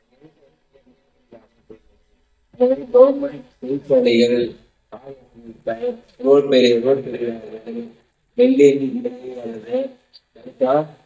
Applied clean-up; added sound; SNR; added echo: neural mask model DeepFilterNet 3.